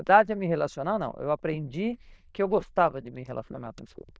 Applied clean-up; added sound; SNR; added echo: neural diffusion model UNIVERSE++.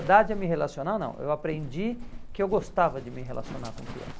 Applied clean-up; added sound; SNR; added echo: none; Livestock, farm animals, working animals; 10 dB; none.